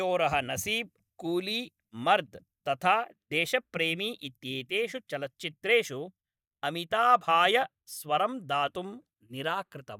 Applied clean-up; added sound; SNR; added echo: neural mask model DeepFilterNet 3.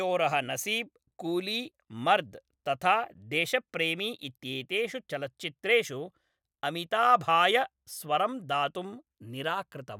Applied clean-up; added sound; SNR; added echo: none; none; none; none.